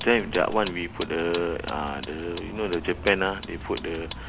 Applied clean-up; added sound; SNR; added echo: none; Vehicle; 11 dB; none.